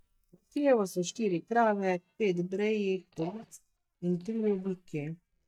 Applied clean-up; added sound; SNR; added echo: neural mask model DeepFilterNet 3.